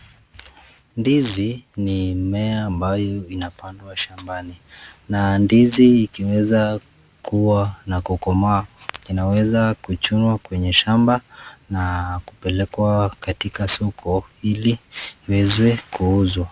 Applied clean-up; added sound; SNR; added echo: none; none; none; none.